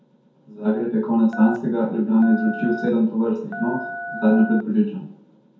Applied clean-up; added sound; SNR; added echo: none; Telephone; 12 dB; reverberation time 0.6 s.